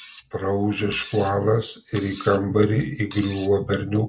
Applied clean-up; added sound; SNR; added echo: none; Cutlery, silverware; 14 dB; none.